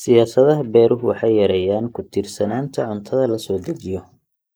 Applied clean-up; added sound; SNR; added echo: neural mask model Resemble Enhance denoiser.